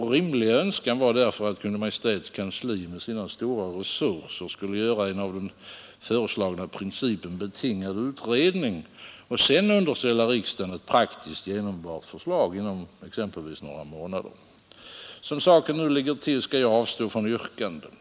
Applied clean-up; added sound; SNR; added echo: none; none; none; none.